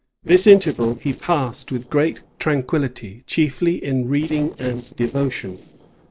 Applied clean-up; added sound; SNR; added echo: neural separator model SepFormer DNS4.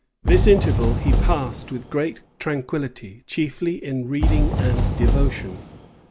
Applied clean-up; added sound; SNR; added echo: none; Fireworks; -2 dB; none.